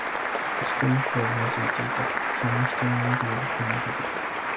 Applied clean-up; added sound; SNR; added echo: none; Applause; -2 dB; none.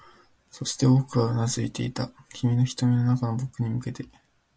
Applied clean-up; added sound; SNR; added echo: none; none; none; none.